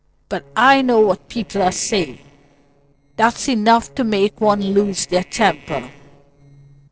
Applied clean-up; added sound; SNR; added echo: neural separator model SepFormer DNS4.